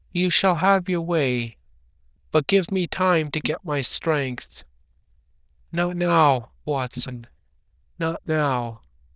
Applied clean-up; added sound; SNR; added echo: neural diffusion model UNIVERSE++.